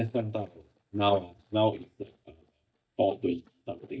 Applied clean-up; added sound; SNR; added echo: neural mask model DeepFilterNet 3.